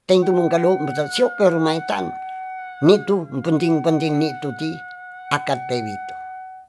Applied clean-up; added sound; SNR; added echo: none; Wind instrument, woodwind instrument; 12 dB; none.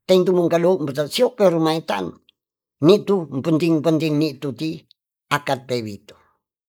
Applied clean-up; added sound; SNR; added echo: neural mask model Resemble Enhance denoiser.